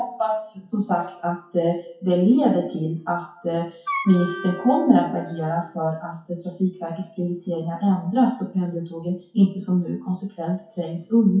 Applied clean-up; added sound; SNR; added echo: classical method WPE with log-MMSE.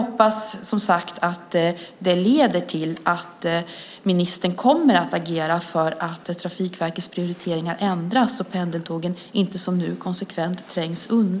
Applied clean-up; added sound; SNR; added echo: none; none; none; none.